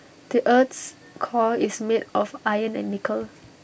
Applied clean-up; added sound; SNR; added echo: none; none; none; none.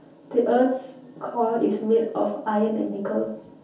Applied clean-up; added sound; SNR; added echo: none; none; none; reverberation time 0.6 s.